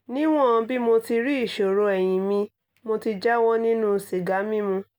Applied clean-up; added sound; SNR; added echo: none; none; none; none.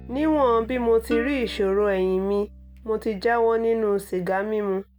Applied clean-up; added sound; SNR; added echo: none; Plucked string instrument + Bass guitar; 16 dB; none.